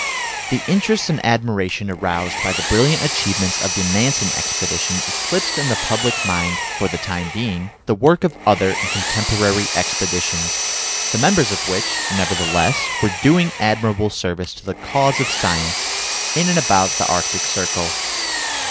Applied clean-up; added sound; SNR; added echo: none; Power tool; 3 dB; none.